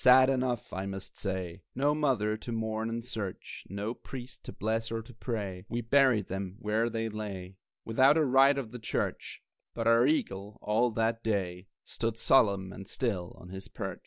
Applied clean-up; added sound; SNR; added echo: none; none; none; none.